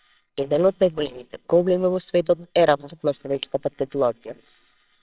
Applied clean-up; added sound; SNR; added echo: neural separator model SepFormer WHAMR!.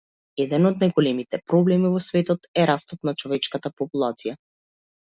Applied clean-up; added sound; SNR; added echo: none; none; none; none.